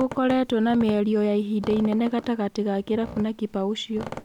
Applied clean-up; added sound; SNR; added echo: none; Squeak; 16 dB; none.